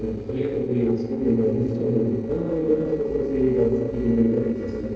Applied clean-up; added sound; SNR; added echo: neural separator model SepFormer DNS4.